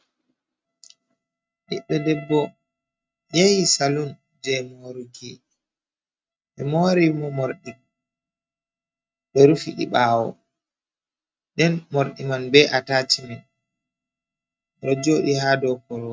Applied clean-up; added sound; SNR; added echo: neural mask model RNNoise.